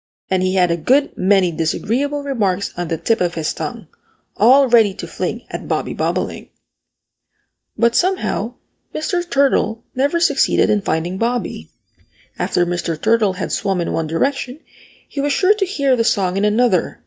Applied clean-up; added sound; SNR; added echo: neural mask model DeepFilterNet 3.